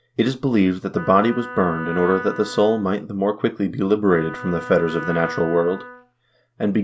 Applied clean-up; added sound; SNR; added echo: none; Wind instrument, woodwind instrument; 12 dB; none.